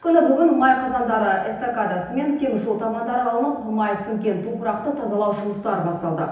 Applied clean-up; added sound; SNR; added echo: none; none; none; reverberation time 0.9 s.